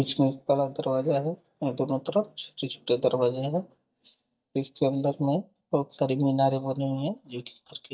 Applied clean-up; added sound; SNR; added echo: neural mask model DeepFilterNet 3.